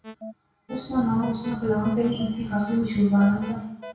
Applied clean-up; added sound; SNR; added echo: none; Alarm; 17 dB; reverberation time 0.6 s.